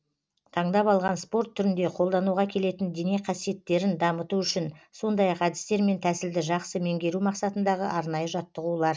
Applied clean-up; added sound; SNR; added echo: none; none; none; none.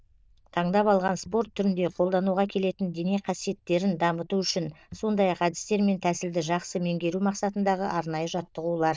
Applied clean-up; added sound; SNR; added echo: neural diffusion model UNIVERSE++.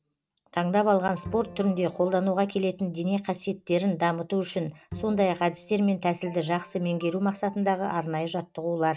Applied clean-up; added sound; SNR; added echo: none; Bowed string instrument + Ringtone; 19 dB; none.